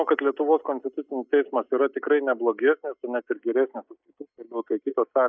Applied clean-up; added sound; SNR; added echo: neural mask model DeepFilterNet 3.